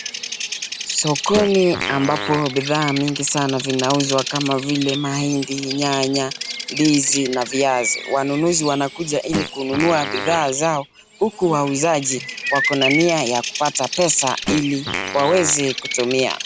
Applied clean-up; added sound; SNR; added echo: none; Bird vocalization, bird call, bird song + Fart; 7 dB; none.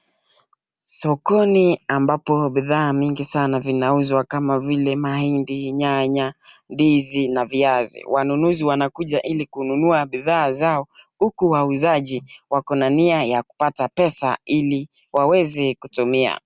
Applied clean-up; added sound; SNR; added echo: none; none; none; none.